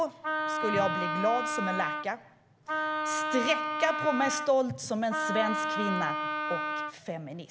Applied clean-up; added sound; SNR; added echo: none; Wind instrument, woodwind instrument; 1 dB; none.